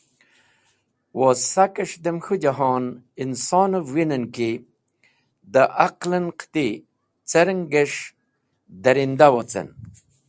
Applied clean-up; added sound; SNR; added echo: none; none; none; none.